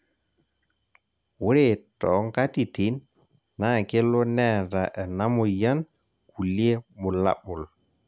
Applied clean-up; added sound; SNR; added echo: none; none; none; none.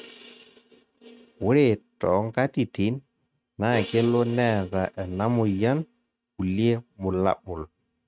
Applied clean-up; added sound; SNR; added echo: neural mask model RNNoise.